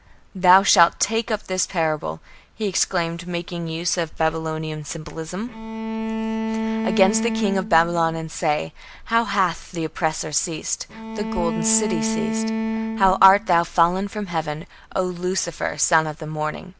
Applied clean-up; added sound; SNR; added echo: none; Bowed string instrument; 4 dB; none.